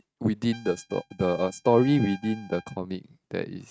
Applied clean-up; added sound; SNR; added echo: neural mask model RNNoise.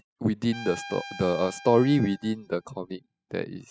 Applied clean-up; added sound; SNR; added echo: classical method spectral subtraction.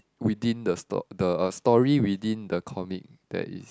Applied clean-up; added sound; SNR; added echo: none; none; none; none.